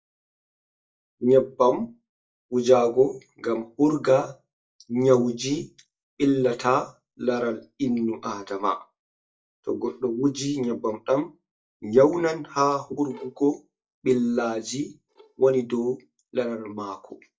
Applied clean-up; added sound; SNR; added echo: neural mask model DeepFilterNet 3.